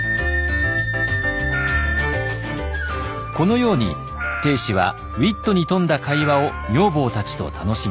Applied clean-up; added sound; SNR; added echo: none; Meow; 12 dB; none.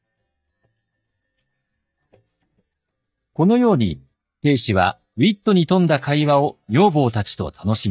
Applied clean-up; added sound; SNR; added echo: neural mask model DeepFilterNet 3.